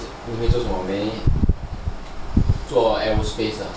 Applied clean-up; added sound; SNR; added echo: none; none; none; none.